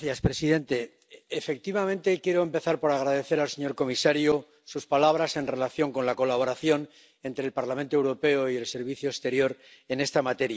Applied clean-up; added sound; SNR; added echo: none; none; none; none.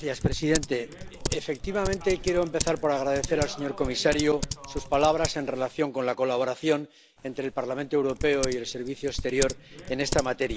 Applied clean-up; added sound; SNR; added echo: none; Typing; 8 dB; none.